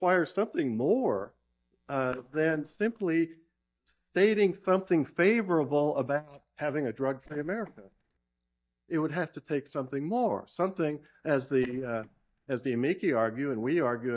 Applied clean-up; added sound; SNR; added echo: neural mask model DeepFilterNet 3.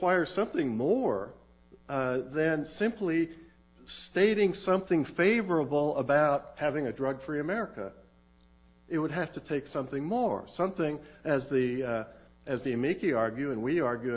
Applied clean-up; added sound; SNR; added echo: none; none; none; none.